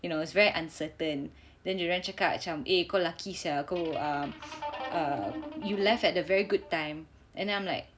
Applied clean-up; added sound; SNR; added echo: none; Guitar; 11 dB; none.